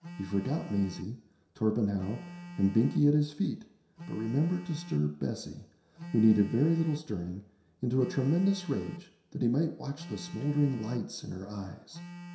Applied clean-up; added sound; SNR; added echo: none; Telephone; 16 dB; reverberation time 0.7 s.